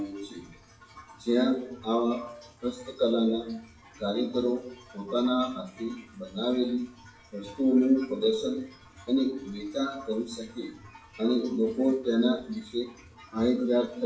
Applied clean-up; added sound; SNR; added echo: classical method WPE with log-MMSE.